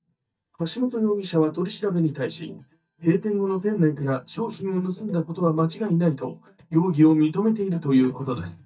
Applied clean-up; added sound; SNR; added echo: neural mask model DeepFilterNet 3.